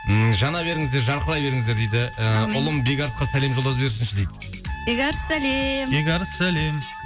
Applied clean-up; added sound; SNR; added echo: none; Trumpet; 13 dB; none.